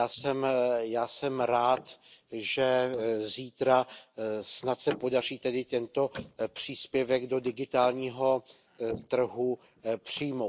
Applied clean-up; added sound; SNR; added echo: neural mask model Resemble Enhance denoiser.